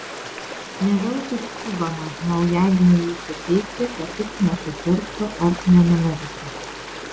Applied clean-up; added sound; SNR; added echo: none; Stream; 12 dB; none.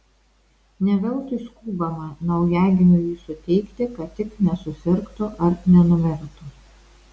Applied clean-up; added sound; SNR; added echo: none; none; none; none.